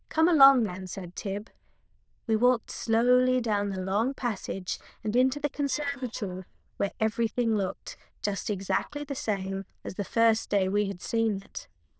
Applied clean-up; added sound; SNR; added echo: neural diffusion model UNIVERSE++.